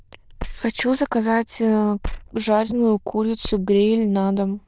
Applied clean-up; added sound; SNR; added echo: neural diffusion model UNIVERSE++.